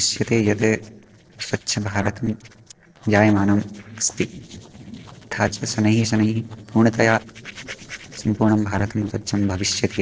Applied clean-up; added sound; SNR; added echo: neural separator model SepFormer DNS4.